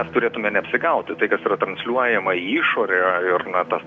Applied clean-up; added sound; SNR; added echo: none; Bowed string instrument; 18 dB; none.